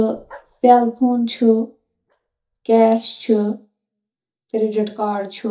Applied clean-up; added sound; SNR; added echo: neural mask model DeepFilterNet 3.